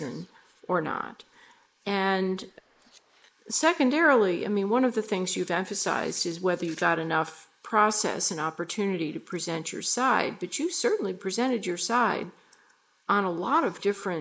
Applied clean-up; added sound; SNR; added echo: neural mask model Resemble Enhance denoiser.